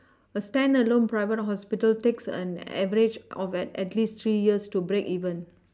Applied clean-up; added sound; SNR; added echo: none; none; none; none.